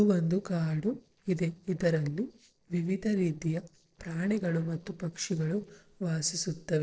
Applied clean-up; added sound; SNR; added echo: neural separator model SepFormer DNS4.